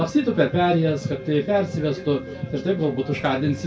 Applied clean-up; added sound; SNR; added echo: none; Wind instrument, woodwind instrument; 19 dB; reverberation time 0.2 s.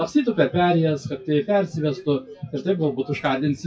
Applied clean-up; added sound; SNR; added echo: classical method WPE with log-MMSE.